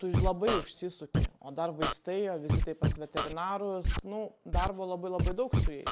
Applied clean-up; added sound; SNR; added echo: none; Scratching (performance technique); -3 dB; none.